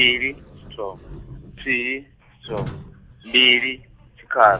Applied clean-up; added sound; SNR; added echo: none; Squeak / Sliding door; 16 dB; none.